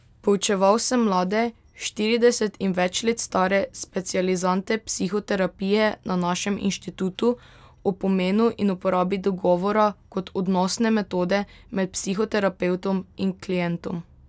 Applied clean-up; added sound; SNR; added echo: none; none; none; none.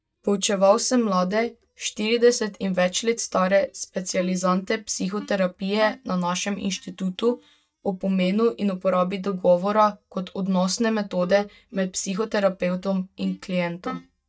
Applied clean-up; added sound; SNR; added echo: neural mask model DeepFilterNet 3.